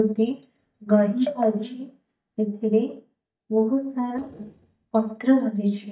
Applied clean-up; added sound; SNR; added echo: neural mask model DeepFilterNet 3.